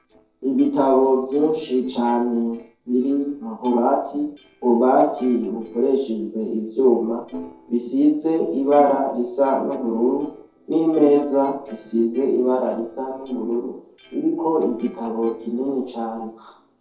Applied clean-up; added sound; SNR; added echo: neural separator model SepFormer DNS4.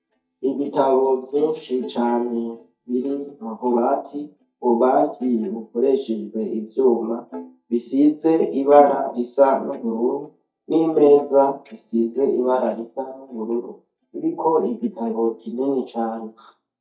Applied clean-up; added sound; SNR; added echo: neural mask model DeepFilterNet 3.